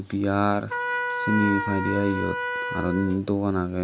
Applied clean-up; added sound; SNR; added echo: none; Trumpet; 5 dB; none.